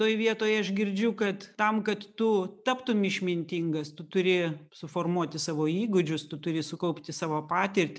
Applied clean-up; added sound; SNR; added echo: none; none; none; none.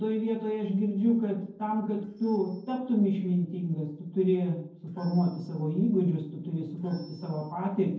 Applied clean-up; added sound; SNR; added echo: neural separator model SepFormer DNS4.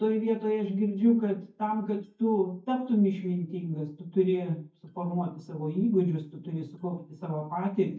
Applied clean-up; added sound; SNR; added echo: neural mask model DeepFilterNet 3.